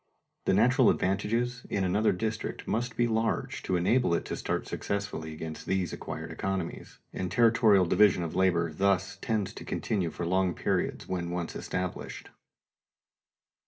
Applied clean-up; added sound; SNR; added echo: none; none; none; reverberation time 0.2 s.